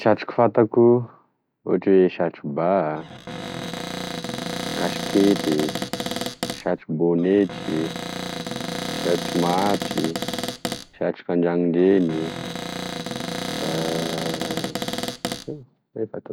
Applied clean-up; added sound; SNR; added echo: none; Cupboard open or close; 6 dB; none.